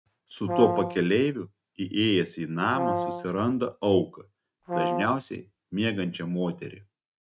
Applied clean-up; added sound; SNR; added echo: neural mask model RNNoise.